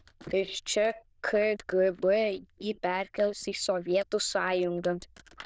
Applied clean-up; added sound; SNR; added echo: neural diffusion model UNIVERSE++.